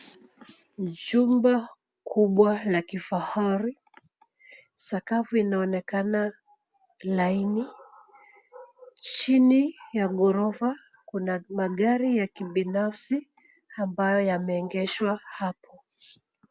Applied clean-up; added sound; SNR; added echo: none; none; none; none.